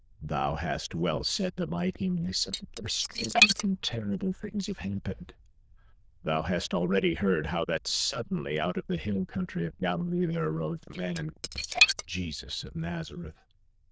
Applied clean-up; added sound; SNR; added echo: neural diffusion model UNIVERSE++.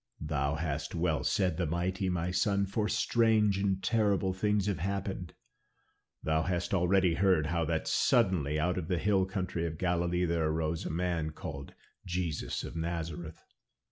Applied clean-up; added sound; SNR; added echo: none; none; none; none.